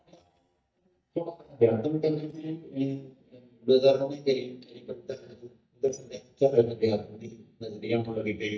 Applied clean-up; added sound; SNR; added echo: neural mask model DeepFilterNet 3.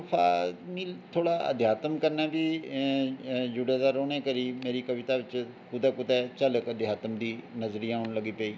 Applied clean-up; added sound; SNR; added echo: none; none; none; none.